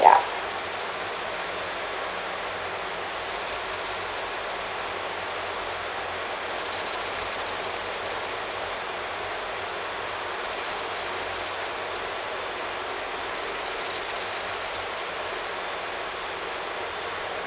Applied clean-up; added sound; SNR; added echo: none; Rattle (instrument); 18 dB; none.